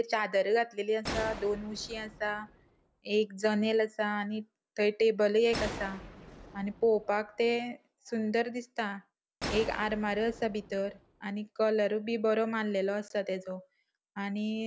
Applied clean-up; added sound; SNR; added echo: none; Gunshot, gunfire; 12 dB; none.